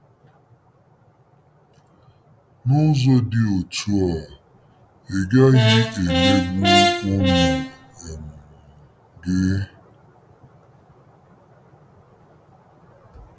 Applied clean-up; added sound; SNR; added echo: none; Brass instrument; -2 dB; none.